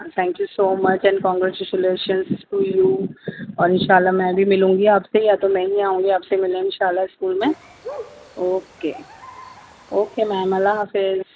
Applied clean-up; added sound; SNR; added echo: none; Bird; 20 dB; none.